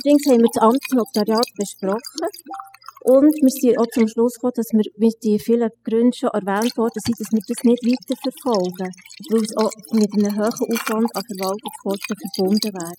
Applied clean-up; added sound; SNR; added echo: classical method spectral subtraction.